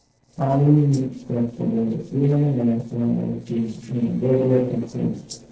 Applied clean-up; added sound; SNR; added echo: neural separator model SepFormer DNS4.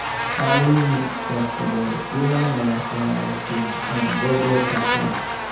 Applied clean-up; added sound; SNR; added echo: none; Buzz; 3 dB; reverberation time 0.9 s.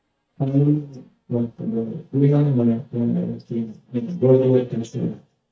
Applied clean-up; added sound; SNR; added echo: neural mask model DeepFilterNet 3.